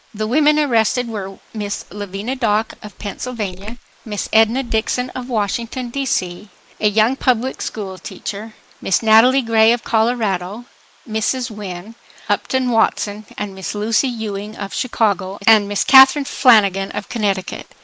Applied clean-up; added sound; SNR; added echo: neural mask model Resemble Enhance denoiser.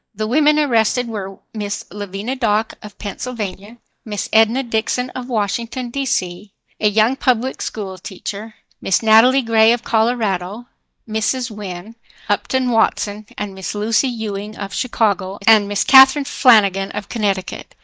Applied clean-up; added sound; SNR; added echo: neural mask model DeepFilterNet 3.